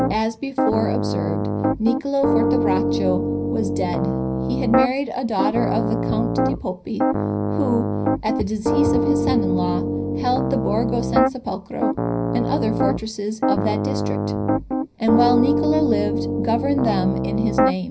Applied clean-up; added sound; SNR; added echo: none; Piano; -3 dB; reverberation time 0.4 s.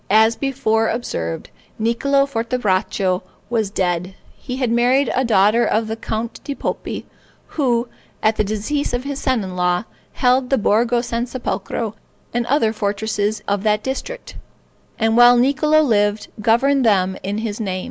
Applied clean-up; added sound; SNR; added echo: none; none; none; none.